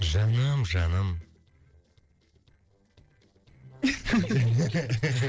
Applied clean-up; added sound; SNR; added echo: neural separator model SepFormer DNS4.